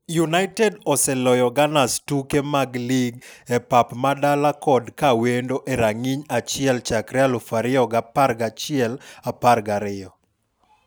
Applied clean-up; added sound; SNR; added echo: none; none; none; none.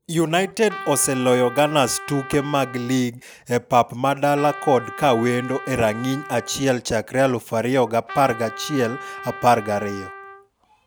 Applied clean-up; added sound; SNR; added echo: none; Trumpet; 15 dB; none.